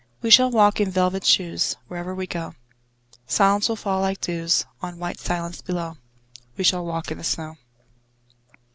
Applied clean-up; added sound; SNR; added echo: none; none; none; none.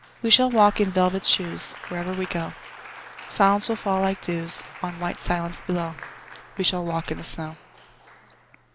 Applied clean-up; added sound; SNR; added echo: none; Applause; 17 dB; none.